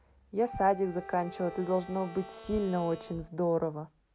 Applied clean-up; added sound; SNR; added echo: none; Wind instrument, woodwind instrument + Bowed string instrument; 16 dB; none.